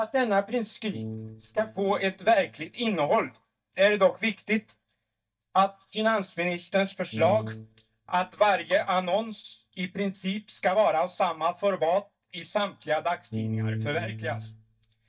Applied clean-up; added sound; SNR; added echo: neural mask model DeepFilterNet 3.